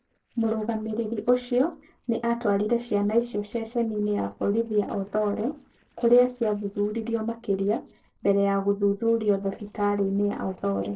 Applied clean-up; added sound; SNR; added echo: neural separator model SepFormer DNS4.